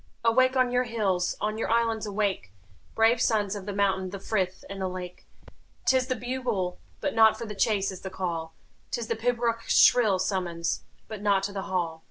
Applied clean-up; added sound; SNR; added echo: none; Cricket; 16 dB; none.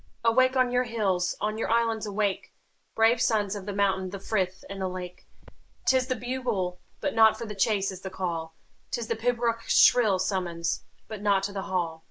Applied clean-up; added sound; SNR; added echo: neural mask model Resemble Enhance denoiser.